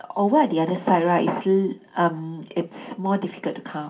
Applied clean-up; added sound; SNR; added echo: none; none; none; reverberation time 0.3 s.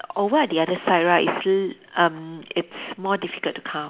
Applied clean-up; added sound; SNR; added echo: none; none; none; none.